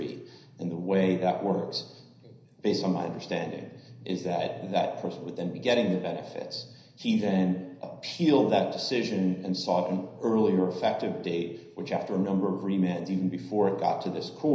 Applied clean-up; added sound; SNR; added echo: none; none; none; reverberation time 0.9 s.